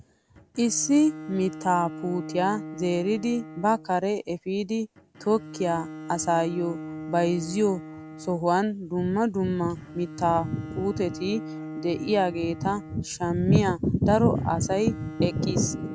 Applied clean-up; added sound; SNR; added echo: none; Bowed string instrument; 14 dB; none.